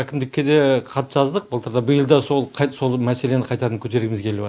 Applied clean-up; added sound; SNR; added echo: none; none; none; none.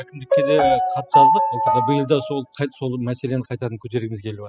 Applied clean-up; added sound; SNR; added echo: classical method spectral subtraction.